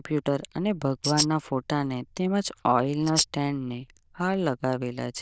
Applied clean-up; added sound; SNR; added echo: neural diffusion model UNIVERSE++.